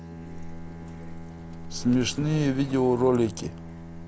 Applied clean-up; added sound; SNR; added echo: none; Livestock, farm animals, working animals + Bowed string instrument; 11 dB; none.